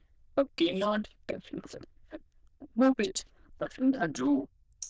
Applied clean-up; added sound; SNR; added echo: neural diffusion model UNIVERSE++.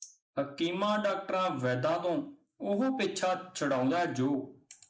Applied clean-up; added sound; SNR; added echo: neural mask model Resemble Enhance denoiser.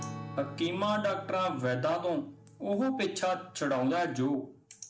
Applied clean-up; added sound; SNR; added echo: none; Strum; 16 dB; none.